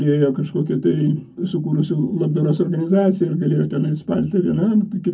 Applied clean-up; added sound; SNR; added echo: none; none; none; reverberation time 0.3 s.